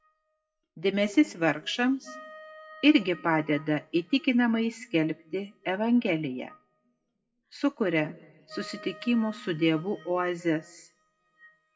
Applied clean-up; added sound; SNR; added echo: classical method WPE with log-MMSE.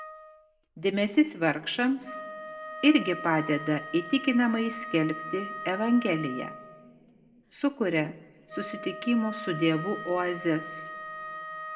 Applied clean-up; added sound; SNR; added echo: none; Wind instrument, woodwind instrument; 12 dB; reverberation time 0.9 s.